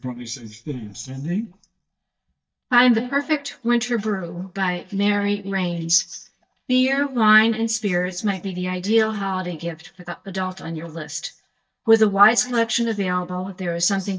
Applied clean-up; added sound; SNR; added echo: neural mask model DeepFilterNet 3.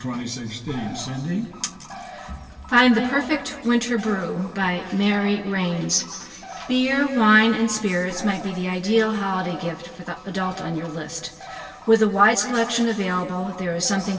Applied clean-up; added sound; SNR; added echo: none; Bird; 18 dB; reverberation time 1.9 s.